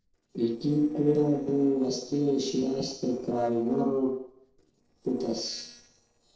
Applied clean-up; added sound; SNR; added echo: neural separator model SepFormer DNS4.